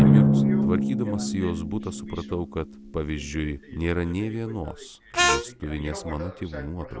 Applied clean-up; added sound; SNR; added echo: none; Harmonica + Drum; -4 dB; none.